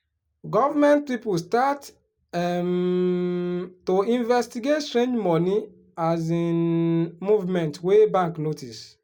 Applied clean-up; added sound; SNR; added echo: none; none; none; none.